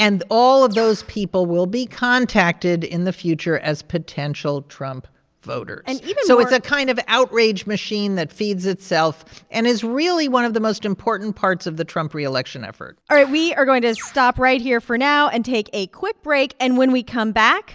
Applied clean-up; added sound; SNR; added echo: none; Bird; 18 dB; none.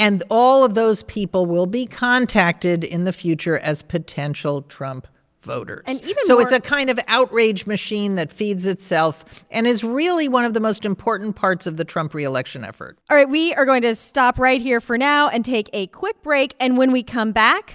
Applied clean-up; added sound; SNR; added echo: none; none; none; none.